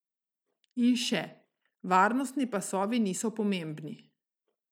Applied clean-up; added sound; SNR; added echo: none; none; none; none.